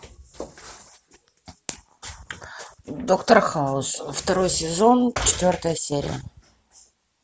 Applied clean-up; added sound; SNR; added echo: none; none; none; none.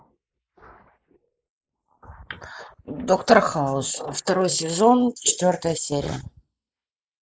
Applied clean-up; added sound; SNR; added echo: neural mask model Resemble Enhance denoiser.